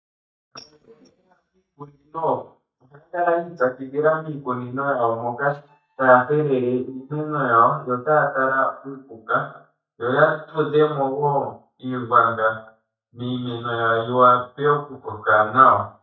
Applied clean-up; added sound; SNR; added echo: neural mask model DeepFilterNet 3.